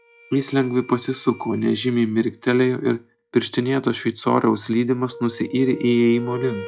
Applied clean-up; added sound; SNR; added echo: classical method log-MMSE.